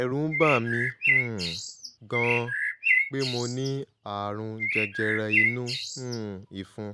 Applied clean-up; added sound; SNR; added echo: none; Bird; -3 dB; none.